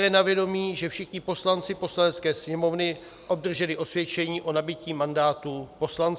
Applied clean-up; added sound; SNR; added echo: none; none; none; none.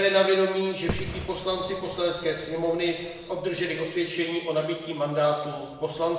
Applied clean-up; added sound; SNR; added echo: none; Fireworks; 12 dB; reverberation time 1.2 s.